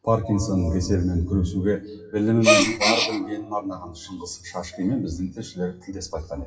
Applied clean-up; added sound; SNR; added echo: classical method WPE with log-MMSE.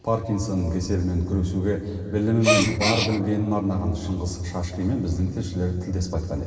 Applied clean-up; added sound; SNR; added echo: none; Gasp; 0 dB; reverberation time 2.4 s.